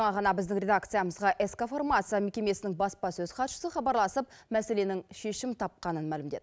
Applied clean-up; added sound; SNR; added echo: none; none; none; none.